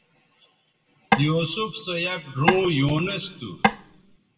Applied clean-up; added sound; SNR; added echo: none; Tap / Wood; -2 dB; reverberation time 1.1 s.